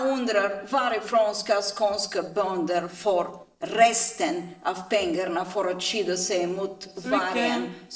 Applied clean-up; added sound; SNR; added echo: neural separator model SepFormer DNS4.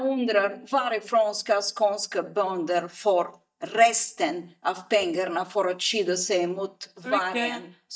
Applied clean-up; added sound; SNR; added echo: neural mask model DeepFilterNet 3.